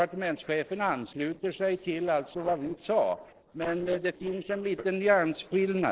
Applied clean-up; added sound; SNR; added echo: neural separator model SepFormer DNS4.